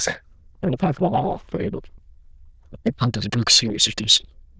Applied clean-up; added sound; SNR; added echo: neural diffusion model UNIVERSE++.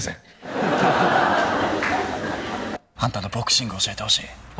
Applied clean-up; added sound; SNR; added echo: none; none; none; none.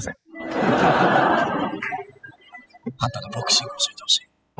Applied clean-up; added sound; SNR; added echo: classical method spectral subtraction.